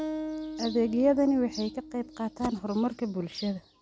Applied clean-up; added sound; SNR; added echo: none; Acoustic guitar; 11 dB; none.